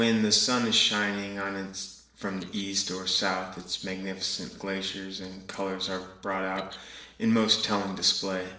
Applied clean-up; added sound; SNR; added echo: neural separator model SepFormer DNS4.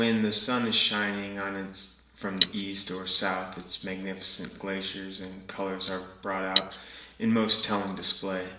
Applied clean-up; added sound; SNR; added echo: none; Cutlery, silverware; -2 dB; reverberation time 0.7 s.